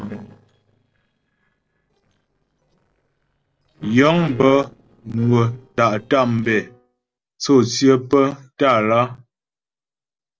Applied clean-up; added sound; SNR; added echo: neural separator model SepFormer DNS4.